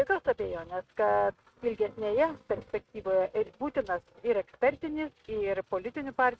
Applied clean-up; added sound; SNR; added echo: neural mask model RNNoise.